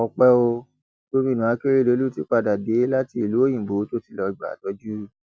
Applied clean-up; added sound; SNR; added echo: none; none; none; none.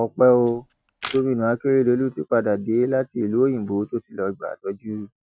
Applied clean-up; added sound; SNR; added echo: neural mask model RNNoise.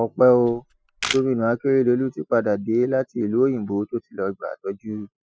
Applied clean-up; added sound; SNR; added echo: classical method spectral subtraction.